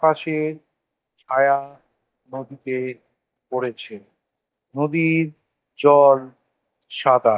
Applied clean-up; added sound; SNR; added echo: neural mask model DeepFilterNet 3.